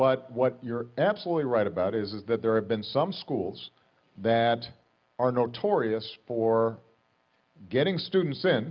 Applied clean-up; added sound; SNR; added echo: none; none; none; none.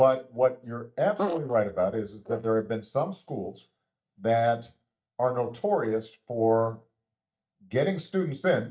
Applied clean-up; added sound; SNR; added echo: neural mask model DeepFilterNet 3.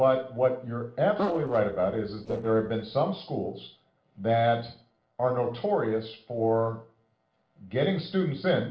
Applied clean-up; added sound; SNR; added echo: neural separator model SepFormer DNS4.